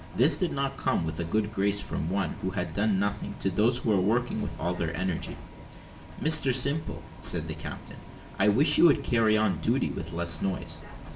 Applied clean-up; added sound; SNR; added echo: none; Bus; 15 dB; reverberation time 0.5 s.